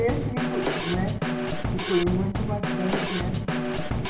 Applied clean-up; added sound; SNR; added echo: none; Snare drum / Drum kit; -2 dB; reverberation time 0.8 s.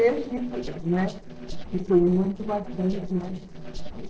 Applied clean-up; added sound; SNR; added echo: neural separator model SepFormer DNS4.